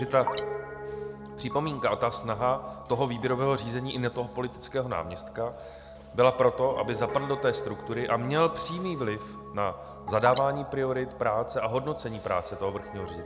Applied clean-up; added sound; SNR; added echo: none; Drip + Piano; 10 dB; none.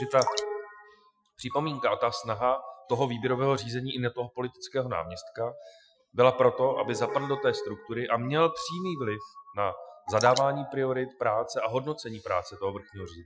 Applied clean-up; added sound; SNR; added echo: classical method Wiener filter.